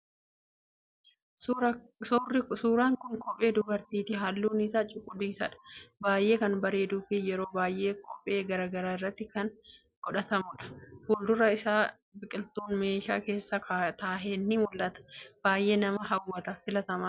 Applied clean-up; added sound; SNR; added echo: none; none; none; none.